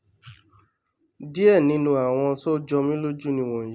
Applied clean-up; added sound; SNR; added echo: none; none; none; none.